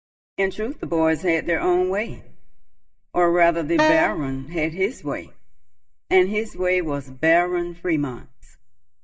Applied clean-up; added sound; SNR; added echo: neural mask model DeepFilterNet 3.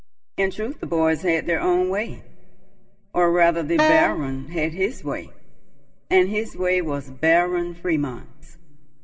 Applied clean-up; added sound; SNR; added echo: none; Wind instrument, woodwind instrument; 1 dB; reverberation time 0.9 s.